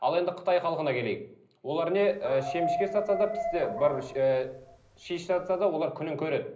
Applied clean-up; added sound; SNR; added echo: none; Dog; 7 dB; reverberation time 0.5 s.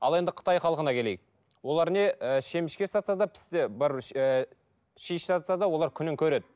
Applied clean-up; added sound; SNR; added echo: none; none; none; none.